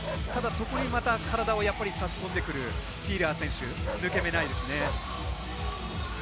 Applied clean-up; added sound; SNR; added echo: none; Bark; 12 dB; none.